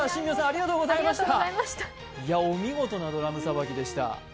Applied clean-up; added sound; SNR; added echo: none; none; none; none.